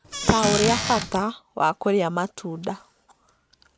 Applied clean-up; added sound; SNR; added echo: none; Squeak / Cupboard open or close; 1 dB; none.